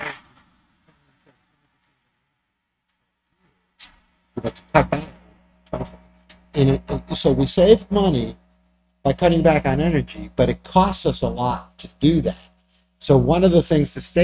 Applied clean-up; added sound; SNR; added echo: neural mask model RNNoise.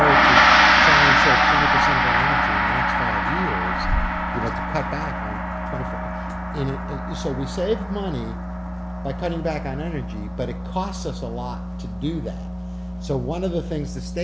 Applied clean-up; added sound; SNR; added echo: none; Gong; -4 dB; none.